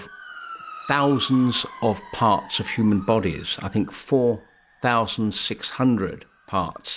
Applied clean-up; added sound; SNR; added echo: none; Motor vehicle (road) / Siren; 19 dB; none.